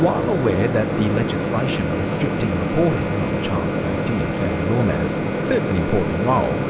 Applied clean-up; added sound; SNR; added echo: none; Microwave oven; -1 dB; none.